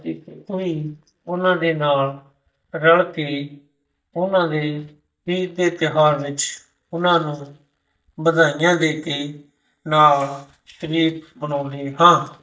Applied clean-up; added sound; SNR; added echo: neural mask model DeepFilterNet 3.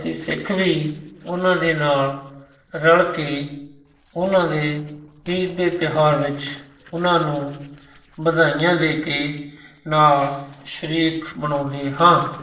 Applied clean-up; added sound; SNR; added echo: neural separator model SepFormer DNS4.